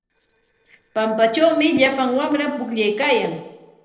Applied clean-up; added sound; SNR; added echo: neural separator model SepFormer DNS4.